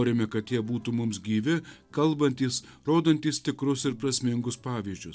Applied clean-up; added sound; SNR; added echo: none; none; none; none.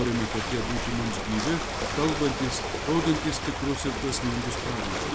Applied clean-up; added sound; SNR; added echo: none; Ocean; 1 dB; none.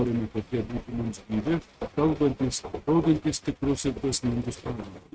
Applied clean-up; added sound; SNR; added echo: neural mask model RNNoise.